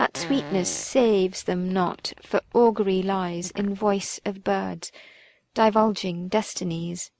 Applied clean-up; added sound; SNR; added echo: none; Fart; 17 dB; none.